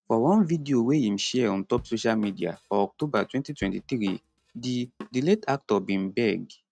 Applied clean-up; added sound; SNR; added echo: neural mask model RNNoise.